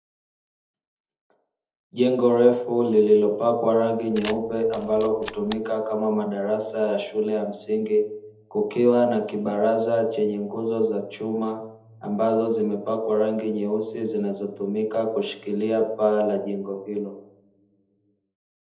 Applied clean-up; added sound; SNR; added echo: none; Camera; 15 dB; reverberation time 0.8 s.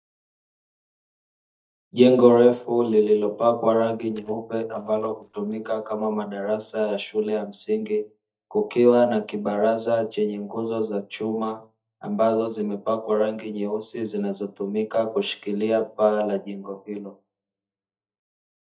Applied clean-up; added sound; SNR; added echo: neural mask model DeepFilterNet 3.